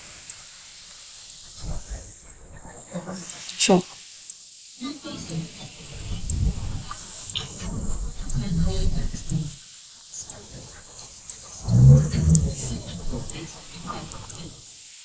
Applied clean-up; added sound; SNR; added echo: neural mask model Resemble Enhance denoiser.